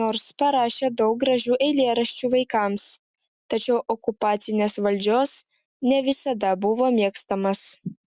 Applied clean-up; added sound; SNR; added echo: none; none; none; none.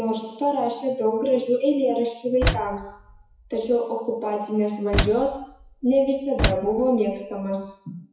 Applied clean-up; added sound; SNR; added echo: classical method WPE with log-MMSE.